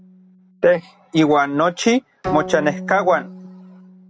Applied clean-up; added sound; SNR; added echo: none; Bowed string instrument; 13 dB; none.